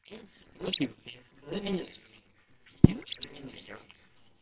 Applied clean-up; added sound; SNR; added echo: neural separator model SepFormer WHAMR!.